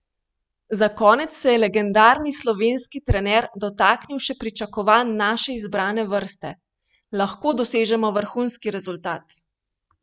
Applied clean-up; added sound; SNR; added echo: none; none; none; none.